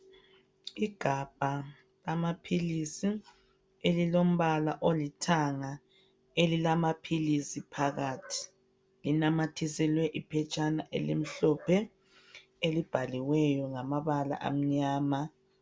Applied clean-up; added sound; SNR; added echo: none; none; none; none.